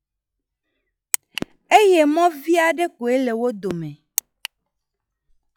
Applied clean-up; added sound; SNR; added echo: classical method log-MMSE.